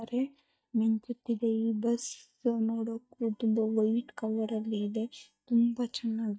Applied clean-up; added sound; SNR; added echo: neural mask model DeepFilterNet 3.